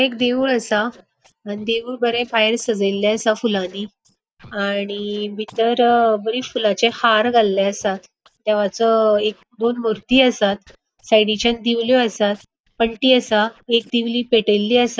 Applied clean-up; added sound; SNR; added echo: neural mask model DeepFilterNet 3.